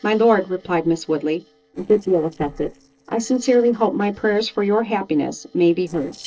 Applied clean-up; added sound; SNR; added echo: neural separator model SepFormer DNS4.